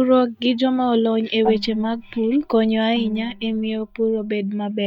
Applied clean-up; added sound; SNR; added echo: neural mask model DeepFilterNet 3.